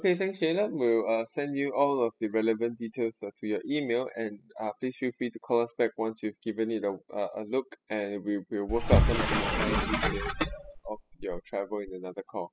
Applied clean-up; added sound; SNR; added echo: classical method spectral subtraction.